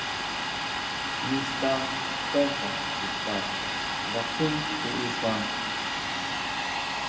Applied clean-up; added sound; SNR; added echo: none; Domestic sounds, home sounds; -3 dB; reverberation time 1.9 s.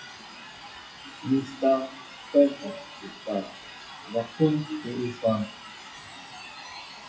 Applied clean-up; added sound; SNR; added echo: classical method WPE with log-MMSE.